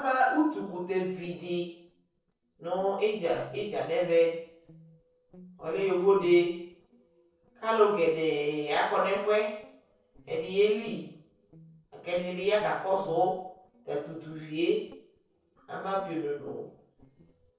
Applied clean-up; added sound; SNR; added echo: neural separator model SepFormer DNS4.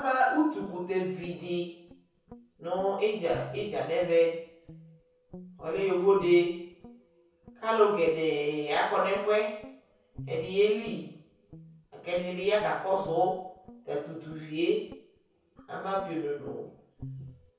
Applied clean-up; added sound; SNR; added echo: none; Guitar; 20 dB; reverberation time 0.6 s.